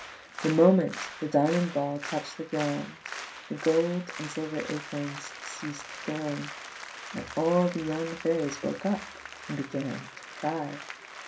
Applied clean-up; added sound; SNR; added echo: none; Applause; 12 dB; reverberation time 0.3 s.